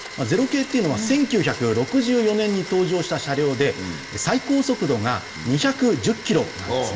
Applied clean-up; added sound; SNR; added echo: none; Domestic sounds, home sounds; 14 dB; reverberation time 1.0 s.